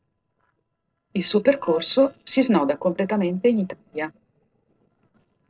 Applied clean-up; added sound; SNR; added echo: neural separator model SepFormer DNS4.